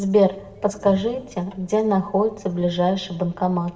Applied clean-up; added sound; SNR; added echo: none; none; none; reverberation time 0.8 s.